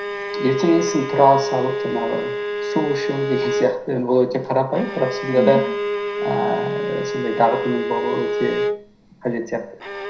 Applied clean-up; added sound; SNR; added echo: none; Bowed string instrument; 3 dB; reverberation time 0.5 s.